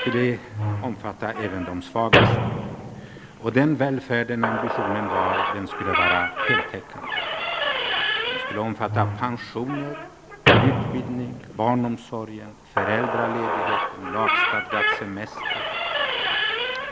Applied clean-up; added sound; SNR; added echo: none; Squeak / Slam; -3 dB; none.